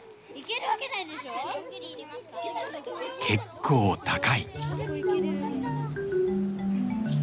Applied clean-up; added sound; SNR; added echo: none; none; none; none.